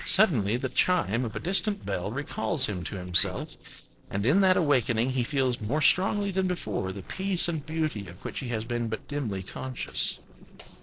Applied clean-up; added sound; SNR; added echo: neural separator model SepFormer DNS4.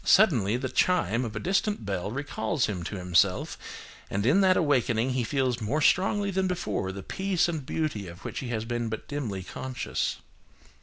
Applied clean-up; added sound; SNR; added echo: none; none; none; none.